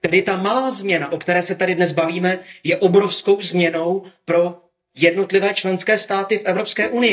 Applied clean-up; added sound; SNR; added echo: neural mask model DeepFilterNet 3.